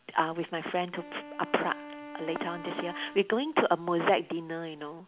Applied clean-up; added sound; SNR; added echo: none; Wind instrument, woodwind instrument; 14 dB; none.